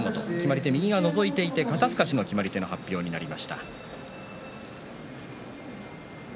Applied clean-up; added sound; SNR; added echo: none; none; none; none.